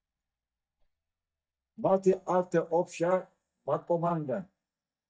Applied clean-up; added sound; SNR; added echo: neural mask model DeepFilterNet 3.